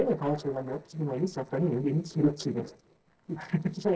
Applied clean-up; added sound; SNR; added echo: neural separator model SepFormer DNS4.